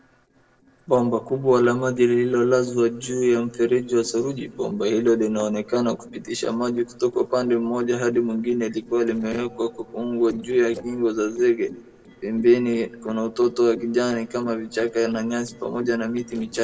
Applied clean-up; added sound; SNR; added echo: neural separator model SepFormer DNS4.